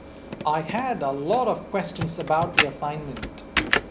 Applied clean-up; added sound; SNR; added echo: none; Computer keyboard; 3 dB; none.